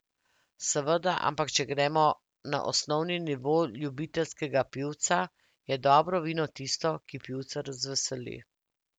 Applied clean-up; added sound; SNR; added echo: none; none; none; none.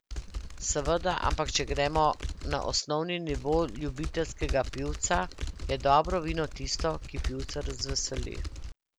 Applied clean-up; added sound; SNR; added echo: none; Typing; 5 dB; none.